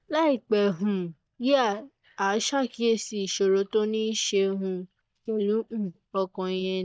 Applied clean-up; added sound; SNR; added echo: neural mask model DeepFilterNet 3.